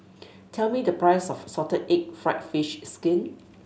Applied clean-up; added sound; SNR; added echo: none; none; none; none.